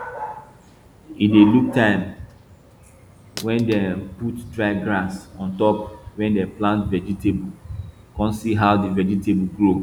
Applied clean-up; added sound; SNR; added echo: none; Dog; 15 dB; none.